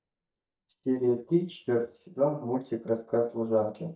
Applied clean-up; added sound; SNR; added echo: neural mask model DeepFilterNet 3.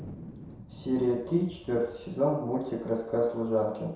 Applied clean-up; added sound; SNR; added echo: none; Thunder; 19 dB; reverberation time 0.7 s.